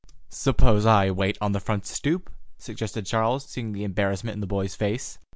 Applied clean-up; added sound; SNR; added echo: none; none; none; none.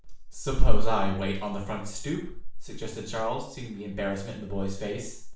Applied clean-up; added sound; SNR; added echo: none; none; none; reverberation time 0.5 s.